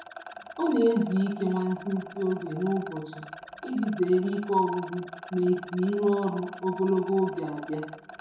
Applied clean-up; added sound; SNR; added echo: none; Rattle; 15 dB; reverberation time 2.6 s.